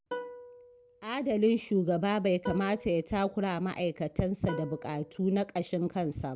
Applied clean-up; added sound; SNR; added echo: none; Plucked string instrument; 14 dB; none.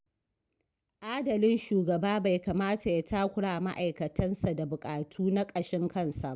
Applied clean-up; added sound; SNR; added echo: none; none; none; none.